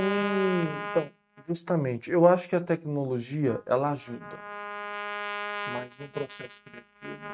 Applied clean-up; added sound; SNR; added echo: neural mask model RNNoise.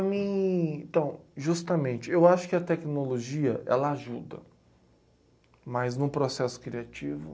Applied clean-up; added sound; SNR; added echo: none; none; none; none.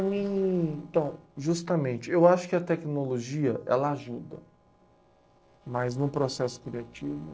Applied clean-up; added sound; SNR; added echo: neural separator model SepFormer DNS4.